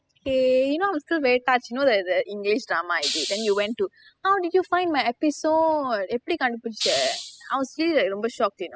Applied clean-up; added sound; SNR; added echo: classical method spectral subtraction.